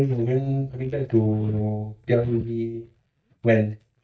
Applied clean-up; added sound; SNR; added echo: neural mask model DeepFilterNet 3.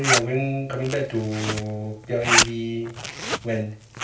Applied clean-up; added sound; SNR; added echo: none; Zipper (clothing); 0 dB; reverberation time 0.3 s.